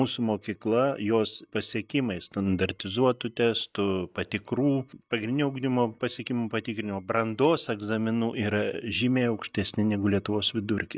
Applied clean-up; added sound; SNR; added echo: neural mask model DeepFilterNet 3.